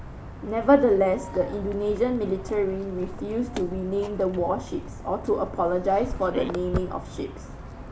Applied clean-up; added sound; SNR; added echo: none; Walk, footsteps; 10 dB; none.